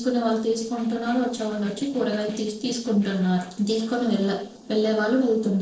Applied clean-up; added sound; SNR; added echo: neural separator model SepFormer DNS4.